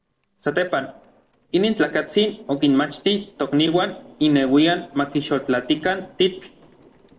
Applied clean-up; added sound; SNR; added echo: neural separator model SepFormer DNS4.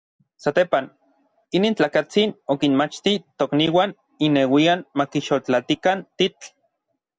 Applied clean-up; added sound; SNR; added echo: none; none; none; none.